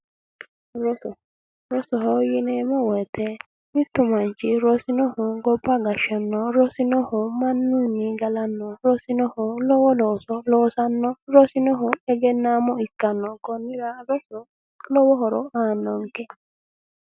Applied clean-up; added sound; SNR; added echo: none; none; none; none.